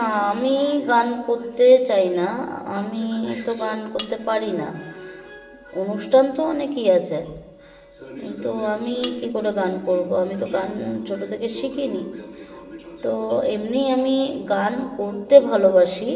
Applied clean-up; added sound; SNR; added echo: none; Cutlery, silverware; 6 dB; reverberation time 1.1 s.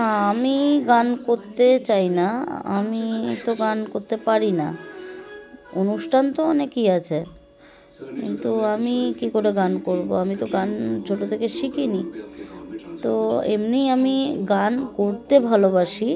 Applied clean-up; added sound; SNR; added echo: none; none; none; none.